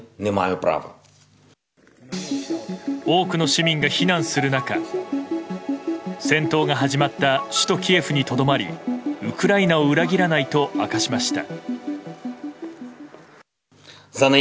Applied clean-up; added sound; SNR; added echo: none; none; none; none.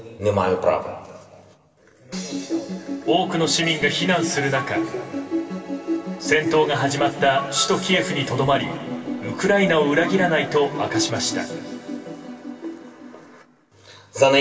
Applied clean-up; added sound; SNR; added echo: none; none; none; reverberation time 2.2 s.